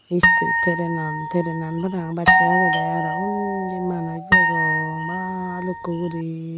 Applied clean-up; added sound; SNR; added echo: none; Doorbell + Harp; -4 dB; none.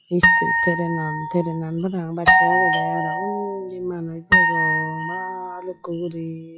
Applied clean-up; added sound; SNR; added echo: classical method log-MMSE.